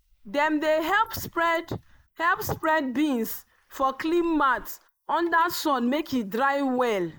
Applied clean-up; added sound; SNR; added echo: neural mask model Resemble Enhance denoiser.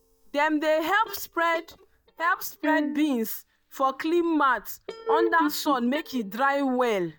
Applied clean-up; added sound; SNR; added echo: neural mask model DeepFilterNet 3.